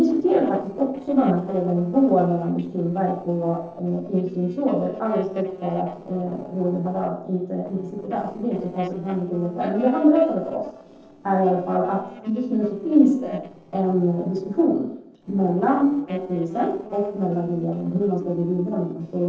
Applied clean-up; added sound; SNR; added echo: neural separator model SepFormer DNS4.